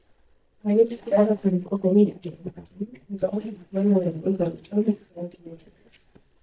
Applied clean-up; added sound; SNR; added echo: neural mask model DeepFilterNet 3.